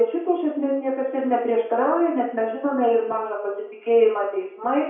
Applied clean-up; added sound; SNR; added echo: none; none; none; reverberation time 0.6 s.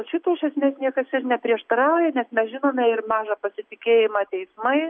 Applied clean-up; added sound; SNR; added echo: none; none; none; none.